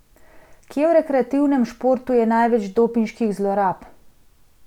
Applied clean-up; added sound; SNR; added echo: none; none; none; none.